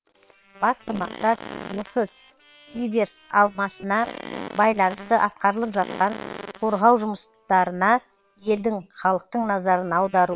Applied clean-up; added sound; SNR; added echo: neural separator model SepFormer WHAM!.